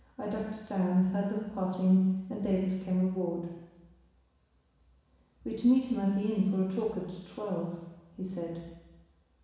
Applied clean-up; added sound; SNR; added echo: none; none; none; reverberation time 1.1 s.